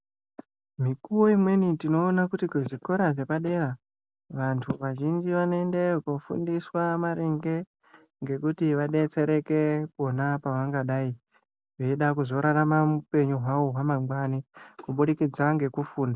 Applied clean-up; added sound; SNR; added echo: none; none; none; none.